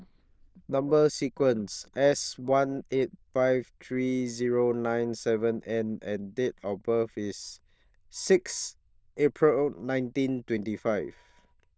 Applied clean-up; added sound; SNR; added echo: neural diffusion model UNIVERSE++.